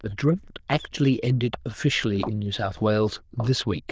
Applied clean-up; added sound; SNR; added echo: neural diffusion model UNIVERSE++.